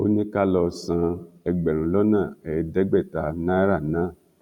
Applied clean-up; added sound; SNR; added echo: none; none; none; none.